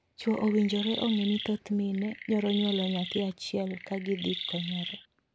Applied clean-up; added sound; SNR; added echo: none; Chirp, tweet; 9 dB; none.